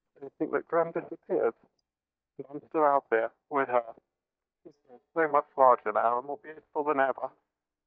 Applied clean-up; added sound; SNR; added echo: neural mask model DeepFilterNet 3.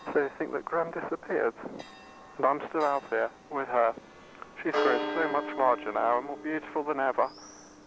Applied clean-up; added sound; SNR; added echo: none; Church bell; 9 dB; none.